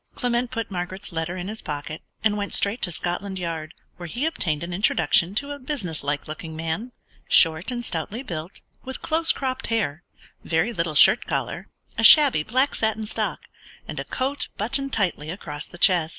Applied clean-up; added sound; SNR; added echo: none; none; none; none.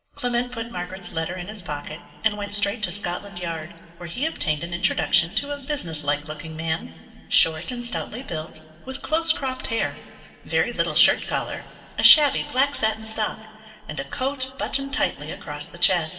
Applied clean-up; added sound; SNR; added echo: none; none; none; reverberation time 2.3 s.